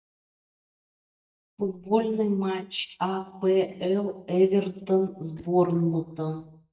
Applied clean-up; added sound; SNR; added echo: neural mask model DeepFilterNet 3.